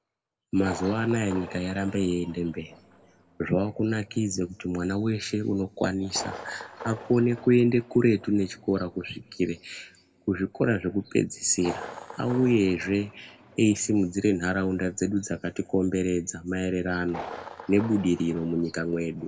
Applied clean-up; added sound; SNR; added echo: none; Thunder; 18 dB; reverberation time 1.1 s.